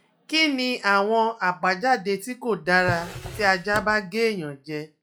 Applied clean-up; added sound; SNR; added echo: classical method log-MMSE.